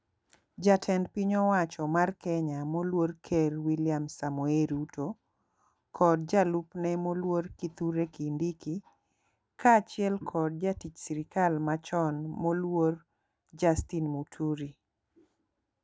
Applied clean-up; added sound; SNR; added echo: none; none; none; none.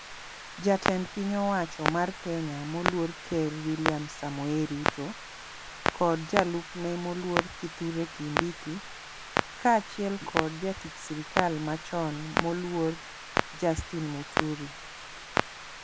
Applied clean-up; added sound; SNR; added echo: none; Clock; 3 dB; none.